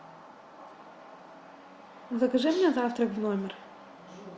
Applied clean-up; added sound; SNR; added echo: none; none; none; none.